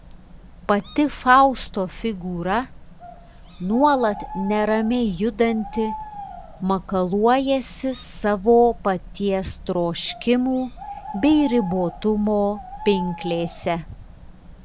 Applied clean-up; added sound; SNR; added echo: none; Bird; 15 dB; none.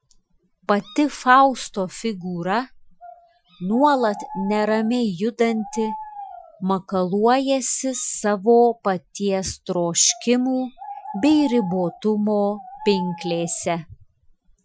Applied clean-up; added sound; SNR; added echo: classical method Wiener filter.